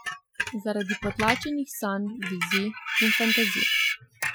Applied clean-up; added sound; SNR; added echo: classical method Wiener filter.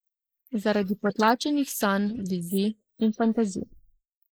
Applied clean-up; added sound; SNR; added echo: neural mask model Resemble Enhance denoiser.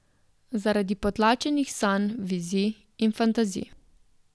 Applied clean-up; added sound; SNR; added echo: none; none; none; none.